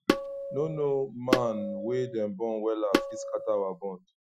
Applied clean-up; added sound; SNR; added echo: classical method Wiener filter.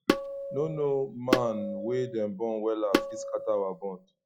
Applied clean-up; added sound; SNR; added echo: classical method log-MMSE.